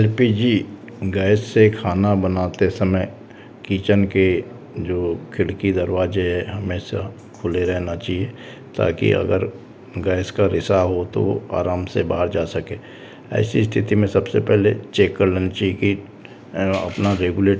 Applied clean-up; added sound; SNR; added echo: none; none; none; none.